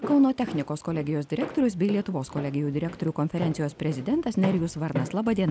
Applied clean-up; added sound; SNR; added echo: none; Walk, footsteps; 12 dB; none.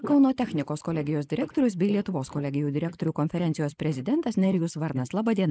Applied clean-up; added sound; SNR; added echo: neural mask model Resemble Enhance denoiser.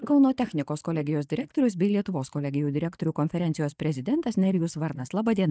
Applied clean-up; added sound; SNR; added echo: neural mask model DeepFilterNet 3.